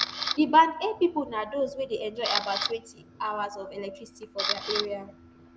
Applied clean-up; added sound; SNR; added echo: none; Camera; 7 dB; none.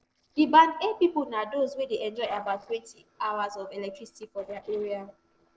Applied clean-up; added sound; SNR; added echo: neural separator model SepFormer DNS4.